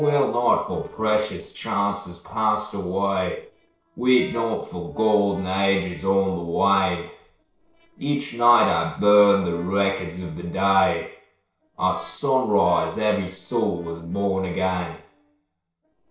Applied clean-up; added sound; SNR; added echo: neural separator model SepFormer DNS4.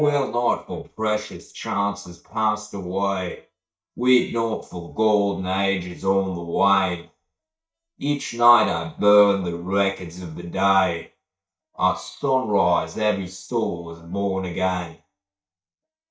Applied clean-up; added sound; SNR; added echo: neural mask model DeepFilterNet 3.